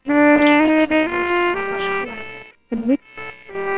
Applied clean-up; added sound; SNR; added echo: neural separator model SepFormer WHAMR!.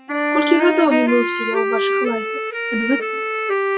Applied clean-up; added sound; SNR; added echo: classical method WPE with log-MMSE.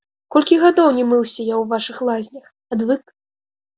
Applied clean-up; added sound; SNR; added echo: none; none; none; none.